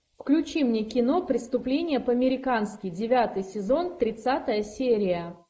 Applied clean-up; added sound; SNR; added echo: neural mask model Resemble Enhance denoiser.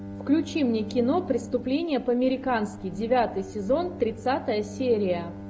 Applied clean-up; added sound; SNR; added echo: none; Bowed string instrument; 13 dB; none.